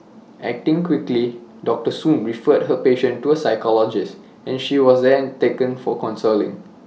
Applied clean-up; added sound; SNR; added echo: none; none; none; none.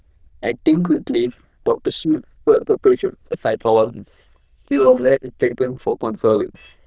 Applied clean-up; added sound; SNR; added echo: neural diffusion model UNIVERSE++.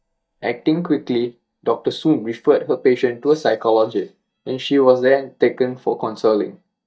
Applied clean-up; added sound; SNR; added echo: neural mask model DeepFilterNet 3.